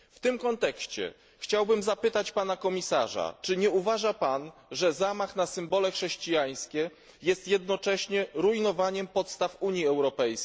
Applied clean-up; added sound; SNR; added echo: none; none; none; none.